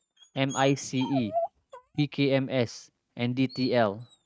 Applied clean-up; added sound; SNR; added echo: neural mask model RNNoise.